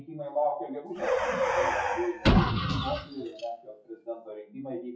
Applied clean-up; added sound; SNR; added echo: classical method WPE with log-MMSE.